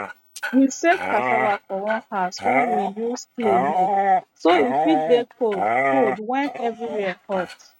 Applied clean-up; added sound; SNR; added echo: neural mask model RNNoise.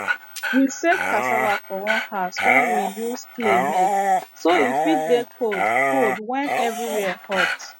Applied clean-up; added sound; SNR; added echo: none; Dog; -1 dB; none.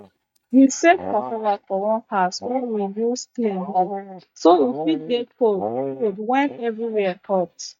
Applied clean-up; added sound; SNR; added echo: neural mask model DeepFilterNet 3.